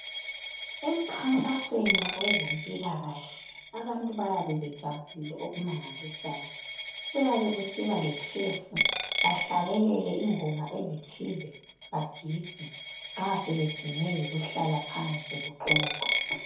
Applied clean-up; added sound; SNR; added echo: none; Coin (dropping); 2 dB; reverberation time 0.6 s.